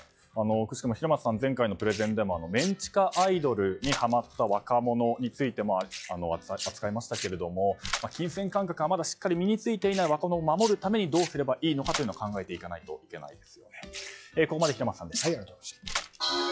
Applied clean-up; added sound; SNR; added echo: classical method log-MMSE.